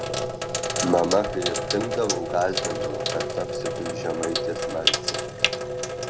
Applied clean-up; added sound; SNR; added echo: none; Sink (filling or washing); -1 dB; none.